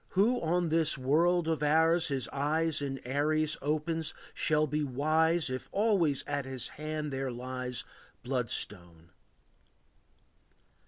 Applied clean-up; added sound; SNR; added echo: none; none; none; none.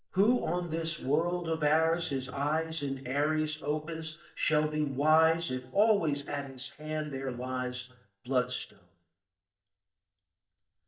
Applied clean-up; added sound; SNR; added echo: neural mask model DeepFilterNet 3.